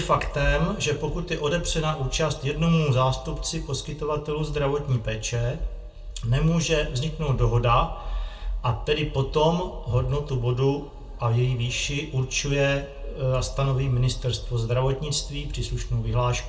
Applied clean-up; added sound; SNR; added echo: none; none; none; reverberation time 0.2 s.